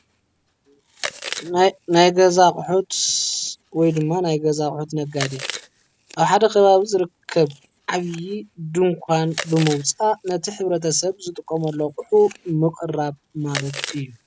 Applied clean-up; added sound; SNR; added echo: none; Chewing, mastication; 17 dB; none.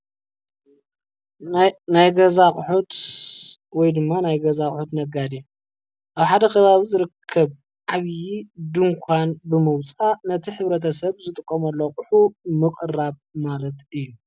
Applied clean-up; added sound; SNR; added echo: none; none; none; none.